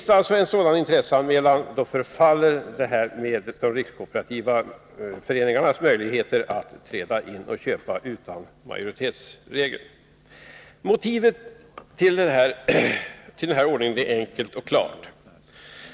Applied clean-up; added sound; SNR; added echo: none; none; none; none.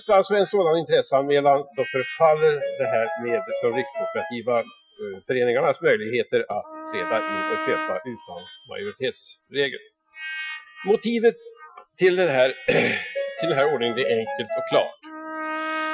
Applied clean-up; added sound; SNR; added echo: classical method Wiener filter.